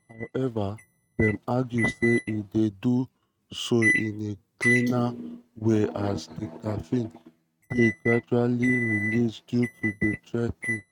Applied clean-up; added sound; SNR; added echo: neural mask model RNNoise.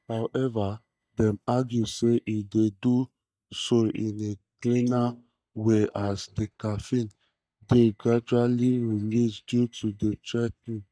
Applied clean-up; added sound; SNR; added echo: neural mask model DeepFilterNet 3.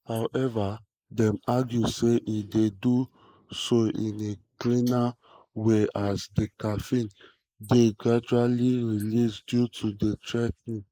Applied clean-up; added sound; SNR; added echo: neural mask model Resemble Enhance denoiser.